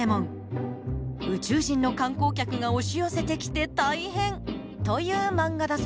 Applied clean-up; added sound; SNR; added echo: none; none; none; none.